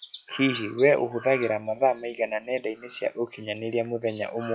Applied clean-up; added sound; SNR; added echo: classical method log-MMSE.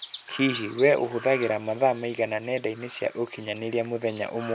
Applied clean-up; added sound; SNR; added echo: none; Chirp, tweet; 18 dB; none.